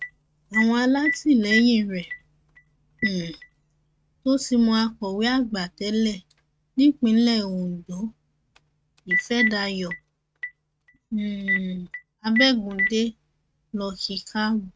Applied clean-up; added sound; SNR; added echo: neural mask model RNNoise.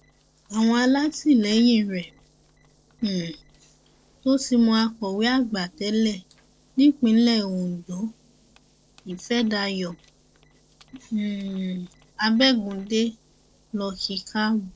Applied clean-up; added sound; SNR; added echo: neural separator model SepFormer DNS4.